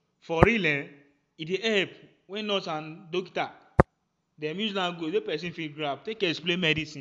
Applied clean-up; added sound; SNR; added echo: none; Tap; 3 dB; none.